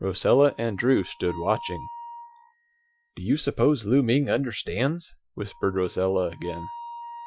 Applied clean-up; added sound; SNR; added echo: classical method Wiener filter.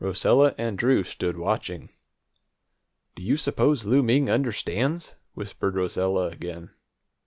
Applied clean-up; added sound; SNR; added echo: none; none; none; none.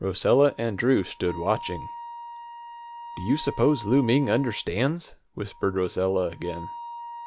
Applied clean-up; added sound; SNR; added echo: none; Wind instrument, woodwind instrument; 15 dB; none.